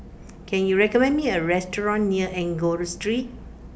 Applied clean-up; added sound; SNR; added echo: none; none; none; none.